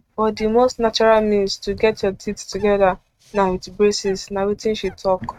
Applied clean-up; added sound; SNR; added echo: neural mask model RNNoise.